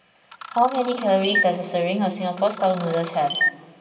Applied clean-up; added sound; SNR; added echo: none; Camera; 6 dB; reverberation time 1.9 s.